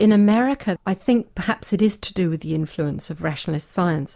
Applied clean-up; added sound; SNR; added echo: none; none; none; none.